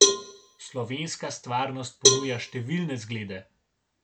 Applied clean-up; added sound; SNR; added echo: none; Cowbell; -5 dB; none.